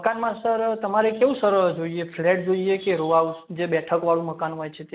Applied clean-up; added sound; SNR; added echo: none; none; none; none.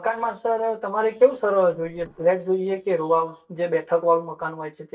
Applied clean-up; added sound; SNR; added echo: neural mask model DeepFilterNet 3.